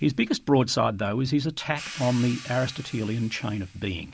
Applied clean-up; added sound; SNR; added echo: none; Hi-hat; 19 dB; none.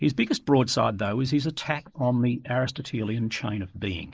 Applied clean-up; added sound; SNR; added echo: neural mask model Resemble Enhance denoiser.